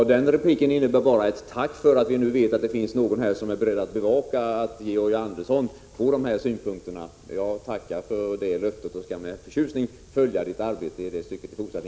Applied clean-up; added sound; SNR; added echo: none; none; none; none.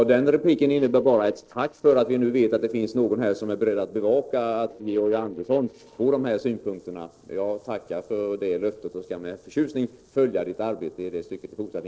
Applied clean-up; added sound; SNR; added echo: neural separator model SepFormer DNS4.